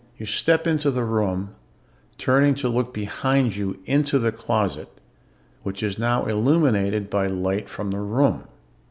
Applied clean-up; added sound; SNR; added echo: none; none; none; none.